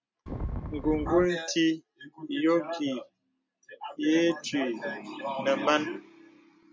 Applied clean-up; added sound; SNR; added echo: none; Wind; 5 dB; none.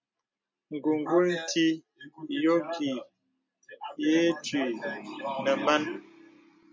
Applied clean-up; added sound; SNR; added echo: none; none; none; none.